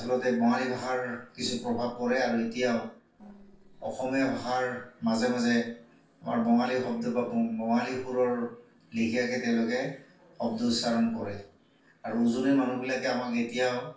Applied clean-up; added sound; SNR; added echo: neural separator model SepFormer DNS4.